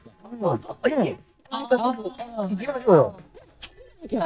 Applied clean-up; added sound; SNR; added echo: neural mask model DeepFilterNet 3.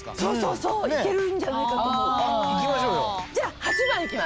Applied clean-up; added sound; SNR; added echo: none; none; none; none.